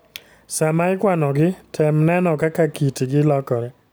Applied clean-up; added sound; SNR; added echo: none; none; none; none.